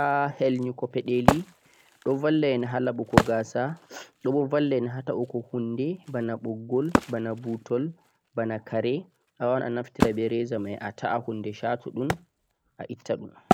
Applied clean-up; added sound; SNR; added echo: none; Wood; 4 dB; none.